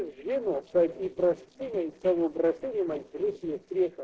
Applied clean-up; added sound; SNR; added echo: neural separator model SepFormer DNS4.